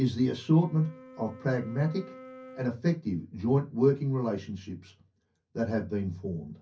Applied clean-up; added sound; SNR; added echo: none; Wind instrument, woodwind instrument; 19 dB; reverberation time 0.3 s.